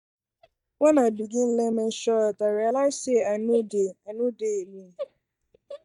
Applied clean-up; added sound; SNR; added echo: neural mask model DeepFilterNet 3.